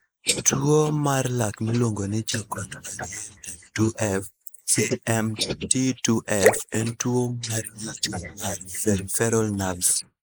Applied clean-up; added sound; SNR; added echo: neural mask model Resemble Enhance denoiser.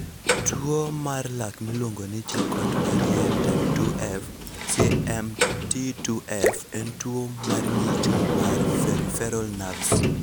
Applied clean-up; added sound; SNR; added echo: none; Drip / Splash, splatter + Sliding door; -4 dB; none.